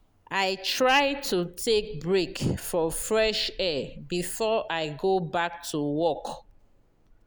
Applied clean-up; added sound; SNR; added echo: none; Wind; 20 dB; none.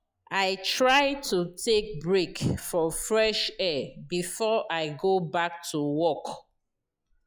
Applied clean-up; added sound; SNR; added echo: classical method log-MMSE.